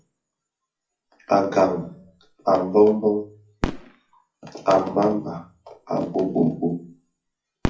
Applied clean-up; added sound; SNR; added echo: classical method WPE with log-MMSE.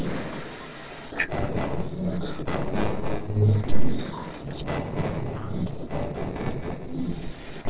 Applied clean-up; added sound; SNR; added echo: neural separator model SepFormer DNS4.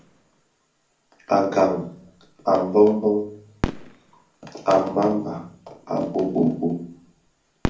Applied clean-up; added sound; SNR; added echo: none; Fireworks; 13 dB; reverberation time 0.4 s.